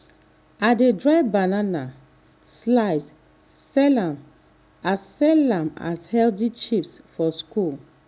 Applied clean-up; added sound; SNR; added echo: none; none; none; none.